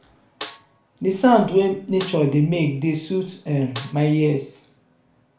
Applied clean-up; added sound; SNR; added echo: none; Snare drum; 16 dB; reverberation time 0.4 s.